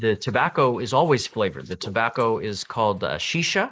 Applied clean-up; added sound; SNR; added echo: neural mask model Resemble Enhance denoiser.